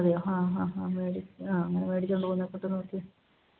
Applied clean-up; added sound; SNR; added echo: none; none; none; none.